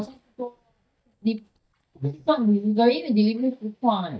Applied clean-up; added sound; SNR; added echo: neural mask model DeepFilterNet 3.